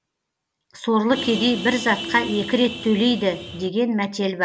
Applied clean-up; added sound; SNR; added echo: none; Vehicle horn, car horn, honking; 10 dB; none.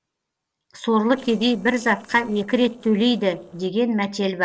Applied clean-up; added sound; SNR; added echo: neural separator model SepFormer DNS4.